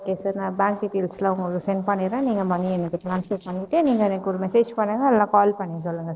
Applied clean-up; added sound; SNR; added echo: neural separator model SepFormer DNS4.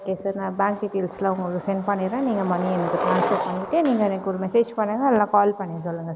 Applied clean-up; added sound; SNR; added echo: none; Skateboard; 9 dB; none.